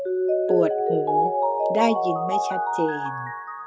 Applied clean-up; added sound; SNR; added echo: none; Mallet percussion; -4 dB; none.